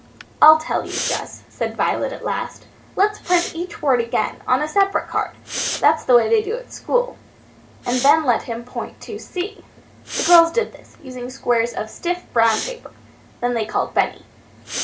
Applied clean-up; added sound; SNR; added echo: none; Respiratory sounds; 13 dB; reverberation time 0.2 s.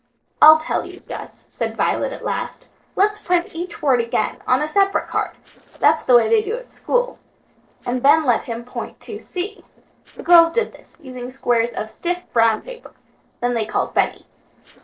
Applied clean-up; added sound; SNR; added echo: neural separator model SepFormer DNS4.